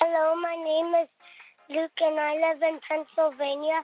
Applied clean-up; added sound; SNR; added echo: none; none; none; none.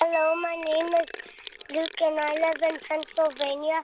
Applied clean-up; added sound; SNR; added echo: none; Glockenspiel + Sink (filling or washing); 13 dB; none.